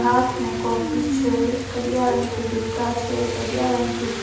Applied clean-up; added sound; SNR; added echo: none; Rain; 3 dB; reverberation time 0.8 s.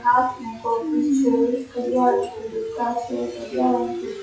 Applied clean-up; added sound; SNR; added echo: classical method WPE with log-MMSE.